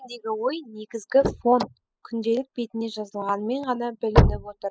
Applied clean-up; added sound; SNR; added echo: classical method spectral subtraction.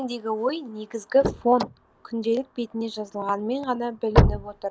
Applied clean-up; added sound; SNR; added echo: none; Slam / Car; 0 dB; none.